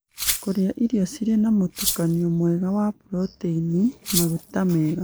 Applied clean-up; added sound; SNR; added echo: neural mask model Resemble Enhance denoiser.